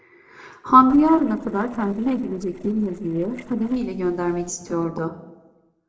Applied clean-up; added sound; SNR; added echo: neural separator model SepFormer DNS4.